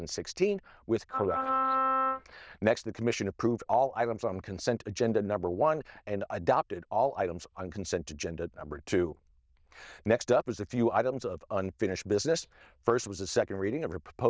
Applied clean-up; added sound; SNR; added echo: neural diffusion model UNIVERSE++.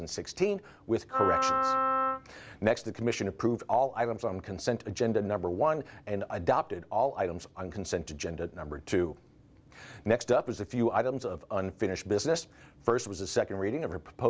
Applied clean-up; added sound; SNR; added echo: none; Wind instrument, woodwind instrument; -1 dB; none.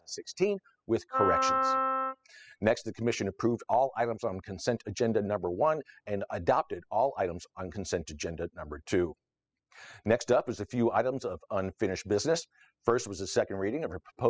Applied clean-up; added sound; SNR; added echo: classical method spectral subtraction.